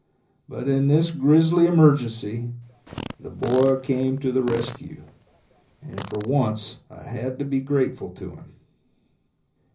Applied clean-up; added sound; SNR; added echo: none; Fart; 14 dB; reverberation time 0.5 s.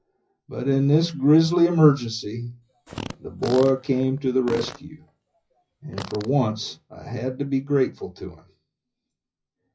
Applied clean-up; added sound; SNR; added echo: classical method WPE with log-MMSE.